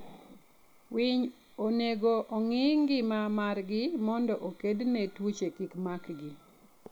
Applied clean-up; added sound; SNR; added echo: none; none; none; none.